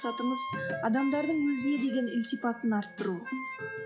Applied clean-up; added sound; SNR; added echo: classical method log-MMSE.